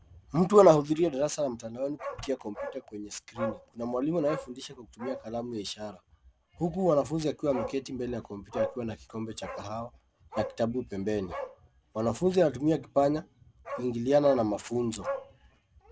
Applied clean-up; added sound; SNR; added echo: none; Bark; 13 dB; none.